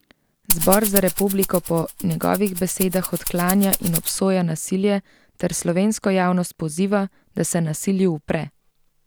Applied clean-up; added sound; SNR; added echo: none; Rattle (instrument); 4 dB; none.